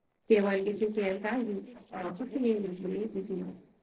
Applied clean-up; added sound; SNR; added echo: neural separator model SepFormer DNS4.